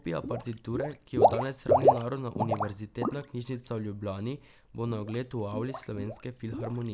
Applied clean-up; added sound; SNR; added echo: none; Water / Liquid; -3 dB; none.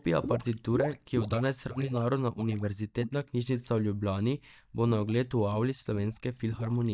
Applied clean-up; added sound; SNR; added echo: neural mask model DeepFilterNet 3.